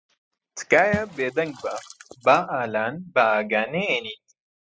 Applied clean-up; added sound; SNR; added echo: classical method spectral subtraction.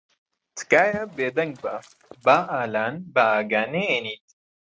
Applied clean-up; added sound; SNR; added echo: neural mask model RNNoise.